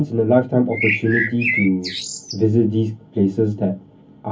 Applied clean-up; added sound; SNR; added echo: none; Bird; 4 dB; reverberation time 0.3 s.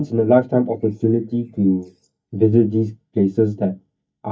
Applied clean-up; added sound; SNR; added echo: neural mask model DeepFilterNet 3.